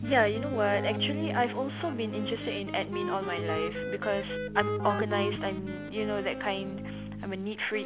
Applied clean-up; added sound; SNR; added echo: none; Wind instrument, woodwind instrument + Keyboard (musical); 3 dB; none.